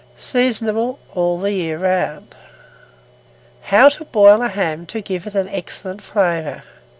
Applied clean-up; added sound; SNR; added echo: none; none; none; none.